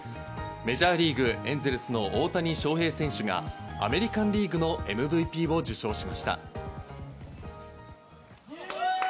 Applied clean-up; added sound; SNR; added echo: none; none; none; none.